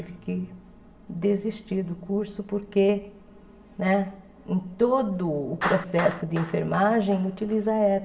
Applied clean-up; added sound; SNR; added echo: none; Clapping; 15 dB; reverberation time 2.0 s.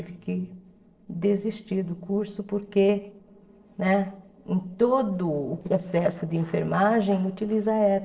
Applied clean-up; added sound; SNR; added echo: neural separator model SepFormer DNS4.